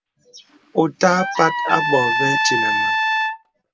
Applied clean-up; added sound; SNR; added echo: none; Trumpet; 0 dB; none.